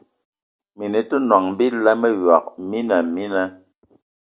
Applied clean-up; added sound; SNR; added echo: none; none; none; none.